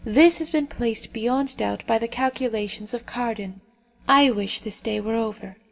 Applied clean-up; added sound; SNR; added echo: none; none; none; reverberation time 0.3 s.